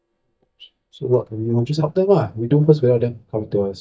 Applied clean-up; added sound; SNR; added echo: neural mask model DeepFilterNet 3.